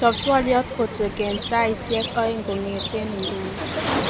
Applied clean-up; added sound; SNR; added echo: none; Cricket; 4 dB; none.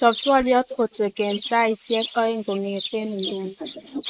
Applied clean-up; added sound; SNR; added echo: neural mask model Resemble Enhance denoiser.